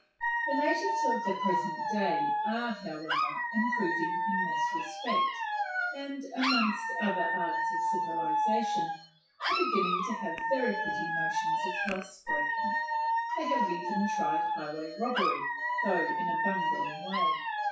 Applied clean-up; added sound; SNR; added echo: classical method WPE with log-MMSE.